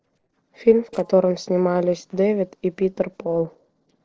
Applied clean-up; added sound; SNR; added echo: neural separator model SepFormer DNS4.